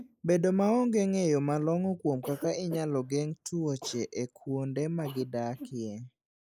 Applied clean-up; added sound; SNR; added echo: neural mask model Resemble Enhance denoiser.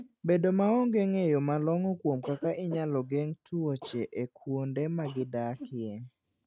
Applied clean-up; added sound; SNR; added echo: neural mask model RNNoise.